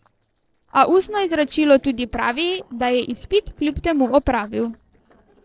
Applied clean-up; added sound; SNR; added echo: neural separator model SepFormer DNS4.